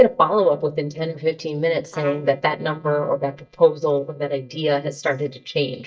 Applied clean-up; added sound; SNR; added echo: neural mask model DeepFilterNet 3.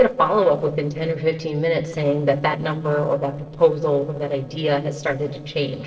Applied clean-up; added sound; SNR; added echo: neural separator model SepFormer DNS4.